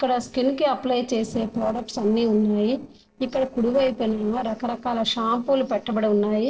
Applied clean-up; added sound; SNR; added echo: neural separator model SepFormer DNS4.